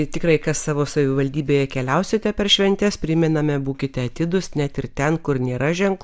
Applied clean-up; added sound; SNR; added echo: none; none; none; none.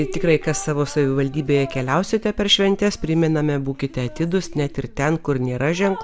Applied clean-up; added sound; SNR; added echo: none; Drip; 18 dB; none.